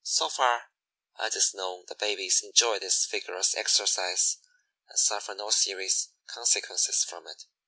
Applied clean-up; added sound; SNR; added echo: none; none; none; none.